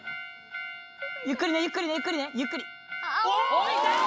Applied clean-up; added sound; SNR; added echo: none; none; none; none.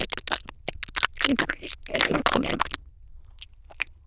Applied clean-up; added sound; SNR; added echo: neural diffusion model UNIVERSE++.